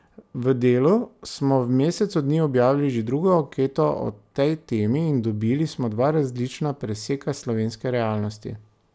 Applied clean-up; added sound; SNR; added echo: none; none; none; none.